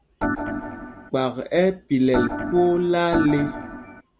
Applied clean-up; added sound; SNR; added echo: none; Organ; 5 dB; none.